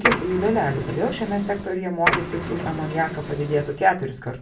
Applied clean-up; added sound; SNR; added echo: none; Printer; 4 dB; reverberation time 0.3 s.